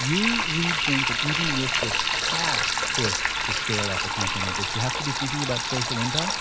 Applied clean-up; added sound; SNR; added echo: none; Sink (filling or washing); -4 dB; none.